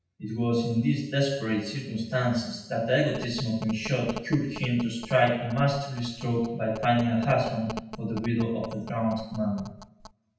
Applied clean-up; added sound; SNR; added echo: none; Telephone; 15 dB; reverberation time 0.9 s.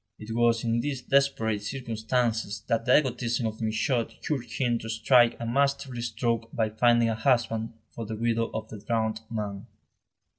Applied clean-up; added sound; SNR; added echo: none; none; none; none.